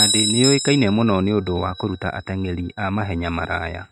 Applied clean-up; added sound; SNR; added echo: neural mask model RNNoise.